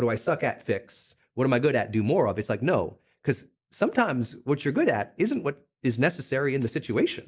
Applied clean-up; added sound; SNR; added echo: none; none; none; none.